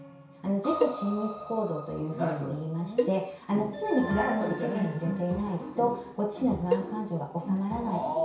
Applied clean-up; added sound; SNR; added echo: none; Cowbell; 6 dB; reverberation time 0.6 s.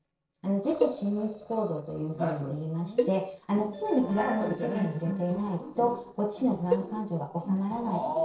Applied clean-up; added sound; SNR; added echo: neural separator model SepFormer DNS4.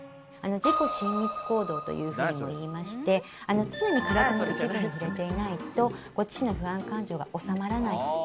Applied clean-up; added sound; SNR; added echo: none; none; none; none.